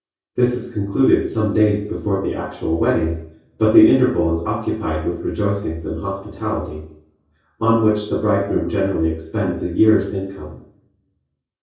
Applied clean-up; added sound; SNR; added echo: none; none; none; reverberation time 0.6 s.